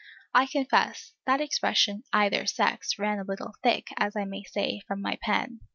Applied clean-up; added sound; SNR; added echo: none; none; none; none.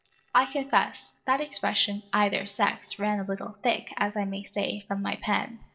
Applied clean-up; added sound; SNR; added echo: neural separator model SepFormer DNS4.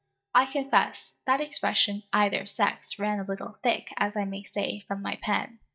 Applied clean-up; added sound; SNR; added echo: neural mask model DeepFilterNet 3.